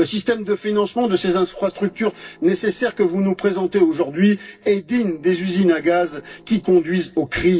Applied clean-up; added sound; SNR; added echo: neural separator model SepFormer DNS4.